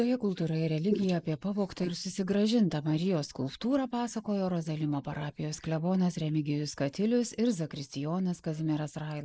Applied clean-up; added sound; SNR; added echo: neural mask model Resemble Enhance denoiser.